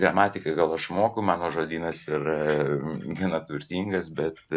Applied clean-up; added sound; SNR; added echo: none; none; none; none.